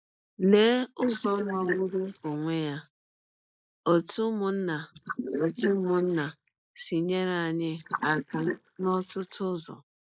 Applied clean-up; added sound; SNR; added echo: neural mask model Resemble Enhance denoiser.